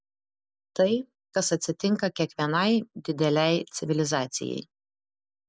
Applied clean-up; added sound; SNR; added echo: none; none; none; none.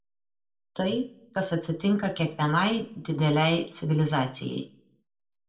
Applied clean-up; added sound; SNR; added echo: none; none; none; reverberation time 0.3 s.